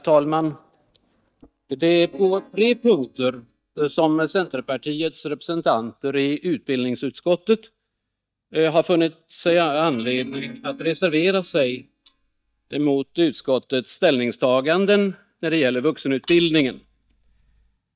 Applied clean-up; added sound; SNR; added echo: neural mask model DeepFilterNet 3.